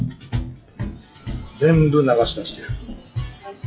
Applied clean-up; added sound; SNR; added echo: classical method log-MMSE.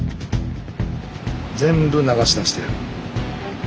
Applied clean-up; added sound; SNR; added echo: none; none; none; none.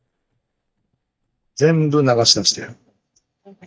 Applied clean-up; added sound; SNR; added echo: neural mask model DeepFilterNet 3.